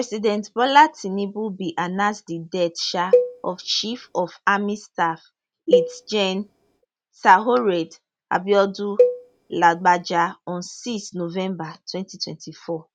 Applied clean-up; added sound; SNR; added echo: none; Cowbell; 2 dB; none.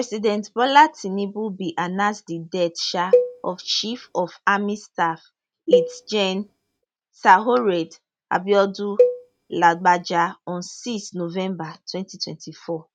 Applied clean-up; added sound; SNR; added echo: neural mask model RNNoise.